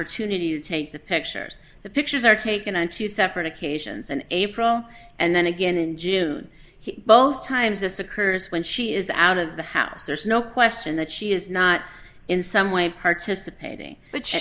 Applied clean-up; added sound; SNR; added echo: none; none; none; none.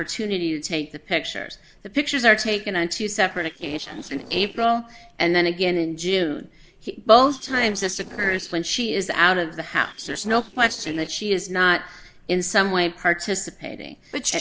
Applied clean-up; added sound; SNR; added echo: neural separator model SepFormer DNS4.